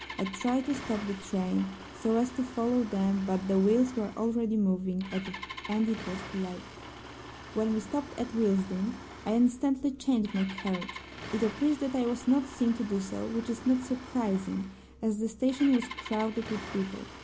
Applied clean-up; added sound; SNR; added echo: none; Engine starting; 14 dB; none.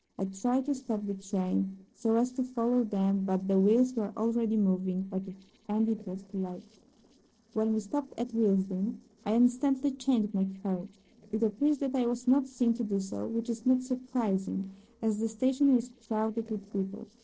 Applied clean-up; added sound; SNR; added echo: neural separator model SepFormer DNS4.